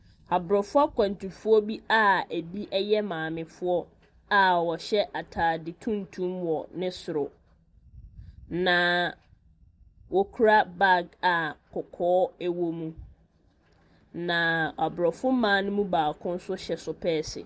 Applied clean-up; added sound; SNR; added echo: none; none; none; none.